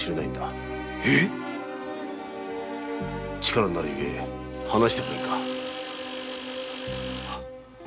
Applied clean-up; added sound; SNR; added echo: none; Tools; 11 dB; none.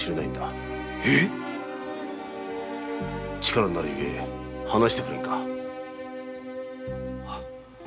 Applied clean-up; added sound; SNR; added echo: none; none; none; none.